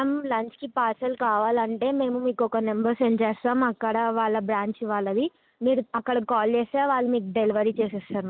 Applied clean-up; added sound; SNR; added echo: none; none; none; none.